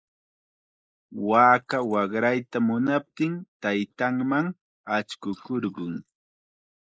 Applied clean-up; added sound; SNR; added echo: neural mask model Resemble Enhance denoiser.